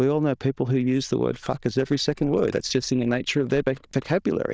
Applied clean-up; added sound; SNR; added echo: neural diffusion model UNIVERSE++.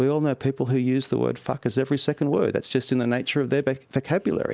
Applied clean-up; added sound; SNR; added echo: none; none; none; none.